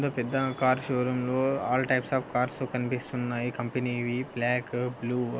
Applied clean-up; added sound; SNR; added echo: none; Waves, surf; 17 dB; none.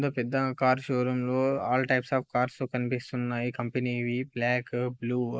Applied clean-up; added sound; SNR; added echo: neural mask model Resemble Enhance denoiser.